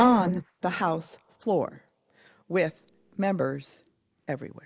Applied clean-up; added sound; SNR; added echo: neural mask model Resemble Enhance denoiser.